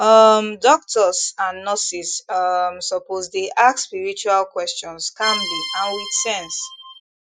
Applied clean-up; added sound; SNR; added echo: classical method Wiener filter.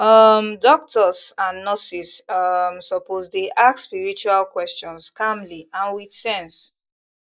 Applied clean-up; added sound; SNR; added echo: neural mask model Resemble Enhance denoiser.